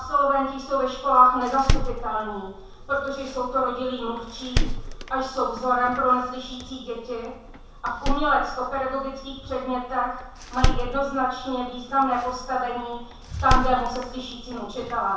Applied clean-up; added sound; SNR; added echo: none; Door; 4 dB; reverberation time 0.7 s.